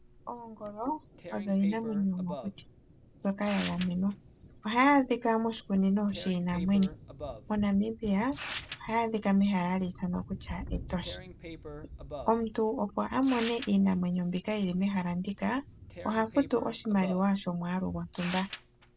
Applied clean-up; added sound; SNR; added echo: none; Thunder + Tearing; 14 dB; none.